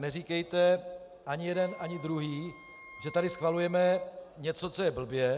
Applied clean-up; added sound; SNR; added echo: none; Wind instrument, woodwind instrument; 19 dB; none.